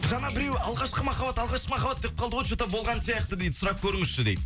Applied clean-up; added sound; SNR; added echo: none; none; none; none.